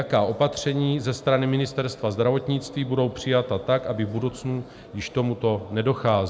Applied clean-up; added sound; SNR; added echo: none; none; none; none.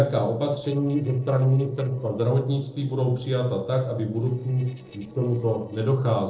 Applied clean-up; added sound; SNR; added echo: neural separator model SepFormer DNS4.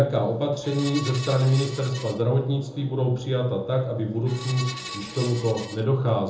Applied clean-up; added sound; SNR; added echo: none; Screech; 13 dB; reverberation time 0.5 s.